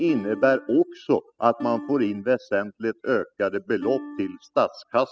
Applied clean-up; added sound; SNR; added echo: classical method spectral subtraction.